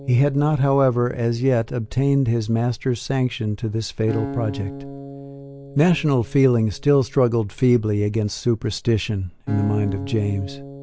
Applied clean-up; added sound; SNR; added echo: none; Acoustic guitar; 15 dB; none.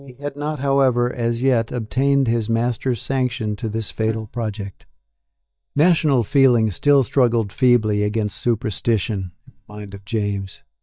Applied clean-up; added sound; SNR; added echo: neural mask model DeepFilterNet 3.